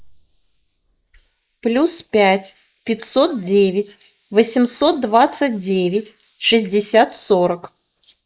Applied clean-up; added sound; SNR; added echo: neural mask model Resemble Enhance denoiser.